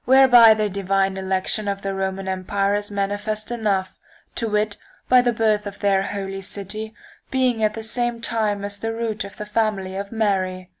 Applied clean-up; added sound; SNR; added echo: none; none; none; none.